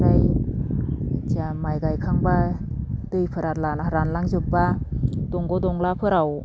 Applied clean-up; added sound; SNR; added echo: none; none; none; none.